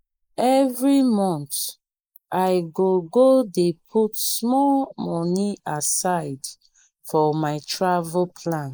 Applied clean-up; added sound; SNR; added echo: neural mask model Resemble Enhance denoiser.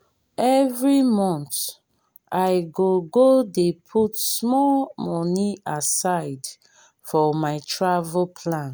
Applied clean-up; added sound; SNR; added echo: none; none; none; none.